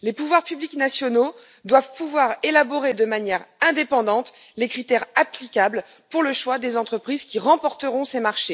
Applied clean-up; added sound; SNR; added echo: none; none; none; none.